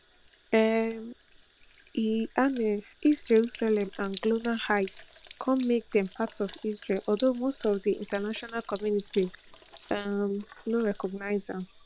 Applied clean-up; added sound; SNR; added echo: neural separator model SepFormer WHAM!.